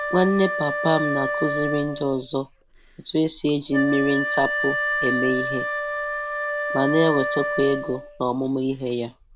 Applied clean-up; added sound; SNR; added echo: none; Wind instrument, woodwind instrument; 4 dB; none.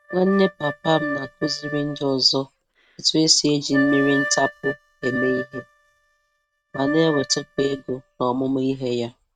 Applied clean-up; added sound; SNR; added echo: neural mask model RNNoise.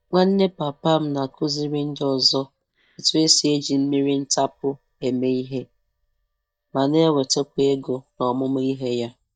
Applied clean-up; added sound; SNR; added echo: neural mask model DeepFilterNet 3.